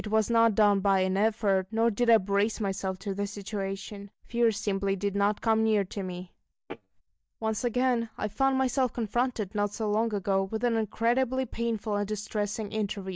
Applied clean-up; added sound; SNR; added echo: neural mask model DeepFilterNet 3.